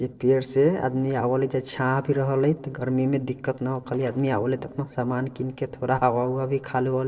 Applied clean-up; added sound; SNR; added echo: neural separator model SepFormer DNS4.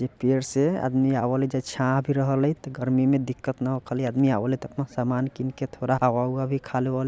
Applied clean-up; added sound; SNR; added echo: none; none; none; none.